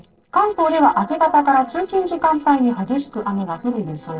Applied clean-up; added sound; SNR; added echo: neural separator model SepFormer DNS4.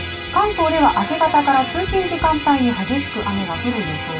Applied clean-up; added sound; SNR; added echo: none; Musical instrument; 10 dB; reverberation time 0.2 s.